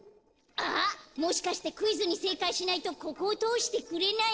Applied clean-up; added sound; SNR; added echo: neural separator model SepFormer DNS4.